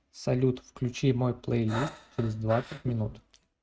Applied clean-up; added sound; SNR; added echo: neural mask model RNNoise.